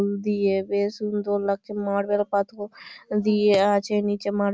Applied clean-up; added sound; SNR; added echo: none; none; none; none.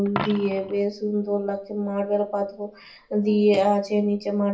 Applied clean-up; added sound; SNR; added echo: none; Coin (dropping); 16 dB; reverberation time 0.3 s.